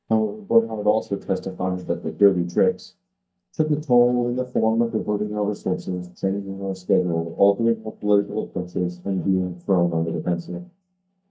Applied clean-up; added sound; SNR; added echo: neural mask model DeepFilterNet 3.